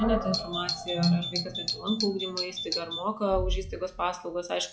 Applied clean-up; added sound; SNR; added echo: classical method log-MMSE.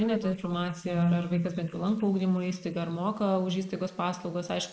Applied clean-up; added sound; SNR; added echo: neural mask model Resemble Enhance denoiser.